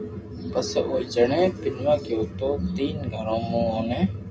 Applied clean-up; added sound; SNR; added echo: none; none; none; reverberation time 0.2 s.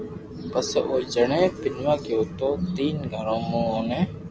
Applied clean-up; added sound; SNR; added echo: none; none; none; none.